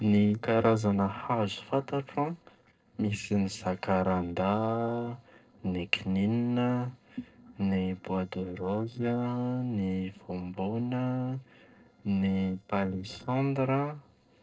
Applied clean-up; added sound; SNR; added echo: neural separator model SepFormer DNS4.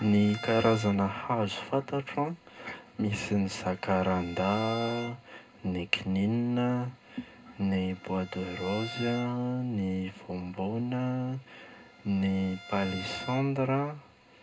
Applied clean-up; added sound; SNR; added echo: none; Bowed string instrument; 17 dB; reverberation time 0.2 s.